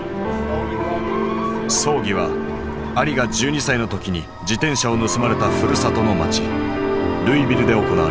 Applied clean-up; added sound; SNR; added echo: none; Chicken, rooster; 14 dB; none.